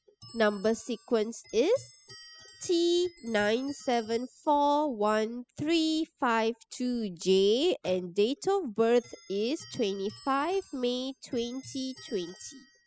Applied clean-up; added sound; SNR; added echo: classical method spectral subtraction.